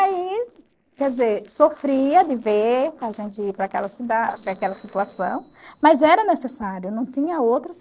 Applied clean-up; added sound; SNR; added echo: neural separator model SepFormer DNS4.